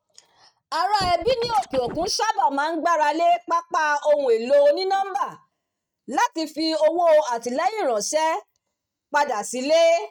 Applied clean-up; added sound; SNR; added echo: neural mask model RNNoise.